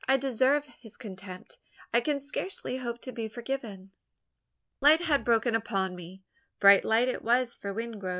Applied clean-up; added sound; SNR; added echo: none; none; none; none.